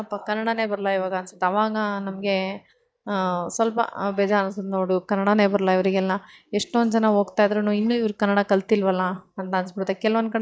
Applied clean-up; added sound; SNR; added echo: neural mask model DeepFilterNet 3.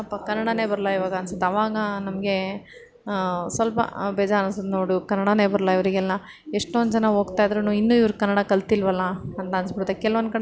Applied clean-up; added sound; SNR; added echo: none; none; none; none.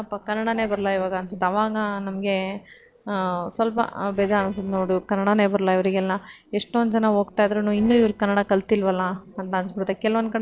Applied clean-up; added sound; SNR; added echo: neural separator model SepFormer DNS4.